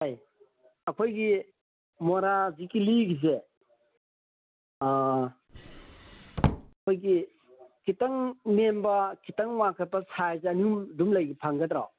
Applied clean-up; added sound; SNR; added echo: none; Drawer open or close; 3 dB; none.